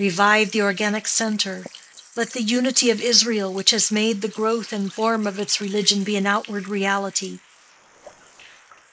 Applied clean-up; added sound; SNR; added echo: neural mask model Resemble Enhance denoiser.